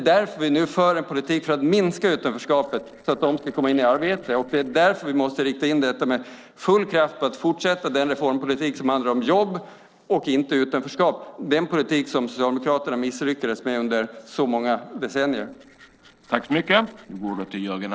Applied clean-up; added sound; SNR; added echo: neural separator model SepFormer DNS4.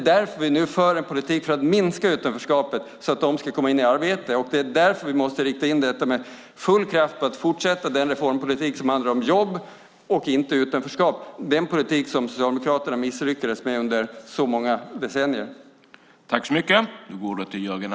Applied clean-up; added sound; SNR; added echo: none; none; none; none.